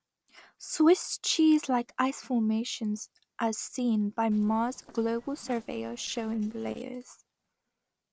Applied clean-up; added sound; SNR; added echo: neural separator model SepFormer DNS4.